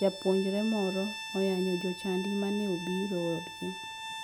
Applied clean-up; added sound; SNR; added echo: none; Bowed string instrument; 10 dB; none.